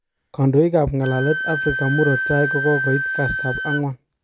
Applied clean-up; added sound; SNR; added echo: none; Wind instrument, woodwind instrument; 5 dB; none.